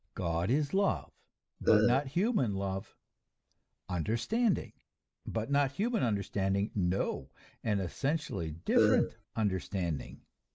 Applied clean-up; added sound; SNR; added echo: neural mask model Resemble Enhance denoiser.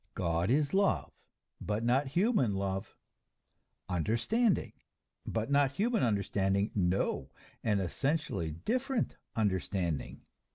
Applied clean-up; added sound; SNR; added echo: none; none; none; none.